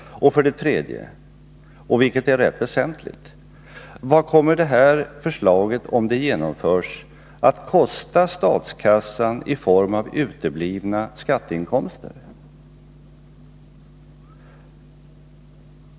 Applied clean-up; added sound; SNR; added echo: none; none; none; none.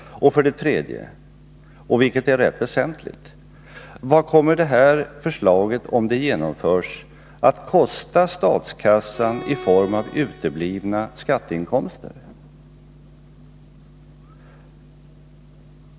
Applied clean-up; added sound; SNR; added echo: none; Bowed string instrument; 18 dB; none.